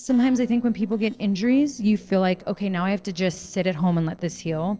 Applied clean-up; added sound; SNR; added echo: neural separator model SepFormer DNS4.